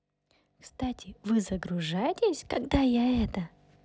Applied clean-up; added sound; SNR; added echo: none; none; none; none.